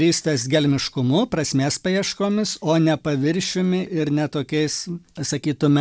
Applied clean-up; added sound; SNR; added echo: none; none; none; none.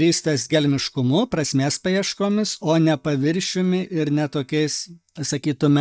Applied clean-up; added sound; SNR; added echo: neural mask model DeepFilterNet 3.